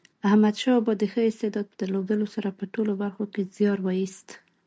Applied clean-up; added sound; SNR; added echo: none; none; none; none.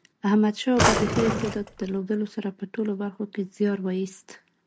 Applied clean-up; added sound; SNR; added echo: none; Drawer open or close; -1 dB; none.